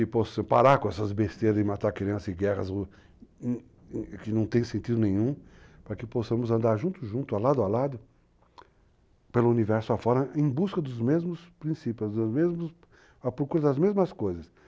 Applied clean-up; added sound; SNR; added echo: none; none; none; none.